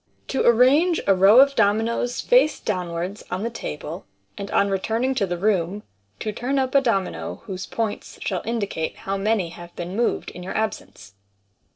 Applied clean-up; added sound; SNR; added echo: neural separator model SepFormer DNS4.